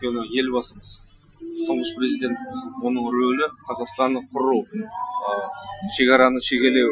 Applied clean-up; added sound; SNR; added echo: classical method Wiener filter.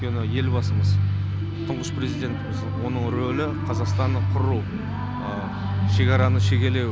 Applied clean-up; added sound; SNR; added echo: none; none; none; none.